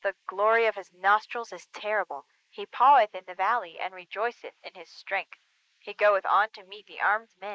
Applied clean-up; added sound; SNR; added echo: neural mask model Resemble Enhance denoiser.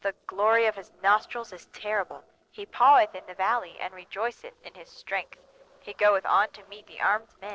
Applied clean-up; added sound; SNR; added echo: neural separator model SepFormer DNS4.